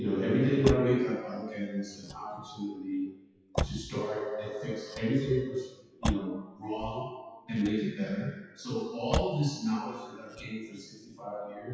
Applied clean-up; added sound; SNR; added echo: classical method WPE with log-MMSE.